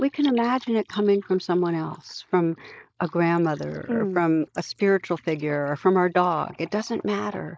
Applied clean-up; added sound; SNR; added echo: neural mask model Resemble Enhance denoiser.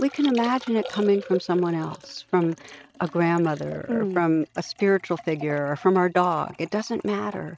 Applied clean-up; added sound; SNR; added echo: neural mask model RNNoise.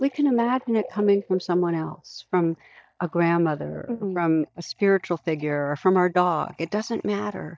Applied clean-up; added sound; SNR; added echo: neural mask model DeepFilterNet 3.